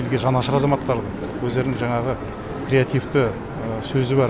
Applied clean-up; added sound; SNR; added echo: none; none; none; none.